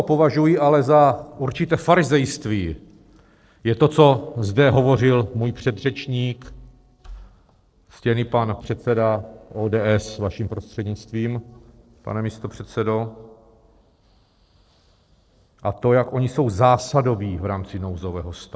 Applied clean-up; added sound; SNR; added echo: neural separator model SepFormer DNS4.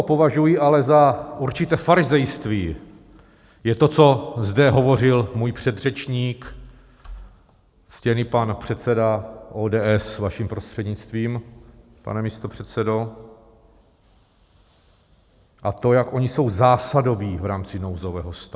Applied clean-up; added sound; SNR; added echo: none; none; none; none.